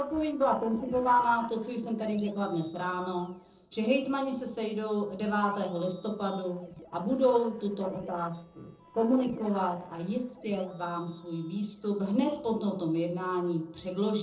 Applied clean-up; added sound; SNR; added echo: neural separator model SepFormer DNS4.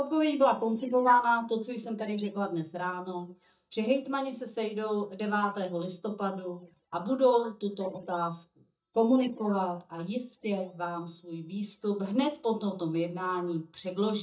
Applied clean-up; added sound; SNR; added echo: neural mask model DeepFilterNet 3.